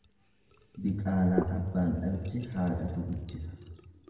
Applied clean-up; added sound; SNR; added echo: none; Trickle, dribble / Sink (filling or washing); 12 dB; reverberation time 1.3 s.